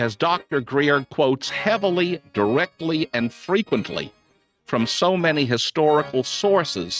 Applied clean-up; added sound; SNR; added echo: neural mask model RNNoise.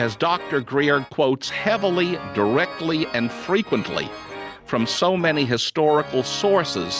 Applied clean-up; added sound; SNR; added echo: none; Organ; 14 dB; none.